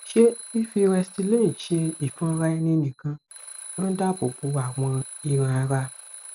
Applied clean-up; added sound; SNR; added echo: none; Alarm; 17 dB; none.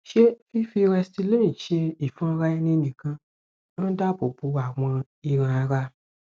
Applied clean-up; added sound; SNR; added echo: none; none; none; none.